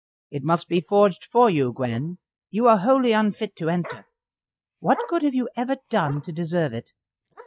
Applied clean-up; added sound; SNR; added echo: neural mask model DeepFilterNet 3.